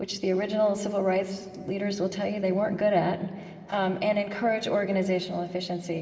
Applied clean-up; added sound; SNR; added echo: none; none; none; reverberation time 2.4 s.